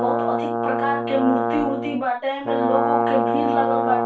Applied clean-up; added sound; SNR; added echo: none; Brass instrument; -2 dB; reverberation time 0.2 s.